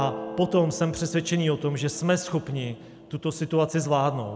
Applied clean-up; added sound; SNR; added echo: none; Guitar; 16 dB; none.